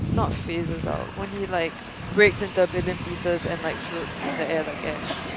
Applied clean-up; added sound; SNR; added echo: none; Train; 4 dB; none.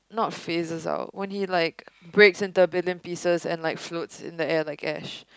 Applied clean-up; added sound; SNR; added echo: none; none; none; none.